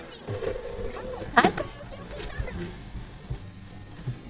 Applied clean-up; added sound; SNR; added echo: neural mask model DeepFilterNet 3.